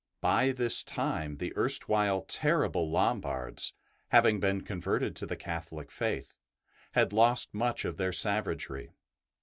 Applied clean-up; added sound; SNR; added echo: none; none; none; none.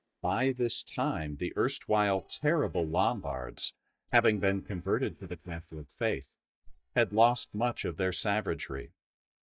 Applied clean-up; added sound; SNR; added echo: neural mask model DeepFilterNet 3.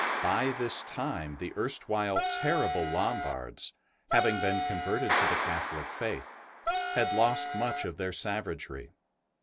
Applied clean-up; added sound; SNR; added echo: none; Wind instrument, woodwind instrument + Clapping; 2 dB; none.